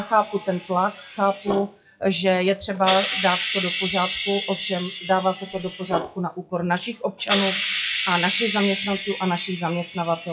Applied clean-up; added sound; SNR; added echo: classical method WPE with log-MMSE.